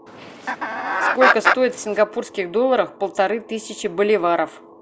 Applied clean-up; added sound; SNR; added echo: none; Chicken, rooster; -1 dB; none.